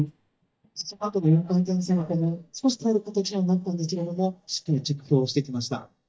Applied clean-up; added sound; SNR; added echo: neural mask model DeepFilterNet 3.